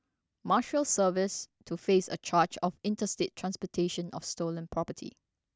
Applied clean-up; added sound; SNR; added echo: none; none; none; none.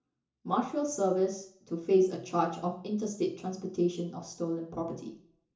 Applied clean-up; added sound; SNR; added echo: none; none; none; reverberation time 0.7 s.